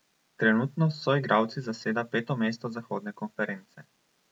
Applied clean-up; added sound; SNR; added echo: none; none; none; none.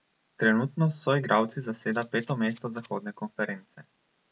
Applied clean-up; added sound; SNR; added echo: none; Rattle (instrument); 13 dB; none.